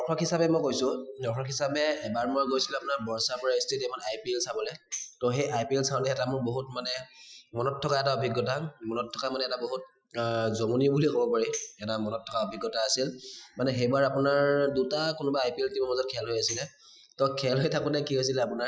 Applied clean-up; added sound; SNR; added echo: classical method Wiener filter.